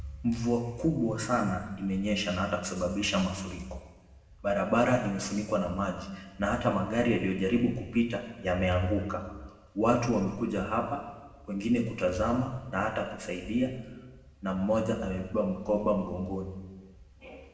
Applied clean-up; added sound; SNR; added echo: none; none; none; reverberation time 1.1 s.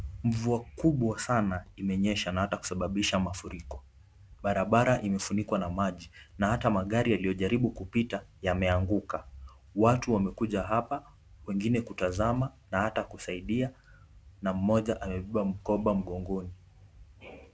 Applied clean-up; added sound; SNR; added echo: none; none; none; none.